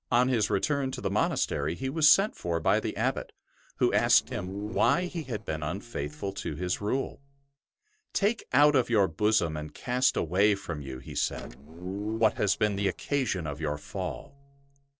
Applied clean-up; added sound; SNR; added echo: neural separator model SepFormer DNS4.